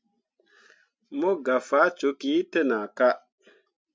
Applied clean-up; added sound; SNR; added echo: none; none; none; none.